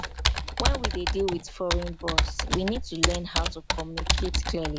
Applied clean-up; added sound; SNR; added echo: none; Computer keyboard; -5 dB; none.